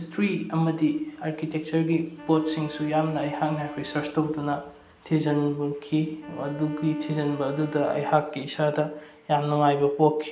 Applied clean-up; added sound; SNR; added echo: none; Wind instrument, woodwind instrument; 17 dB; none.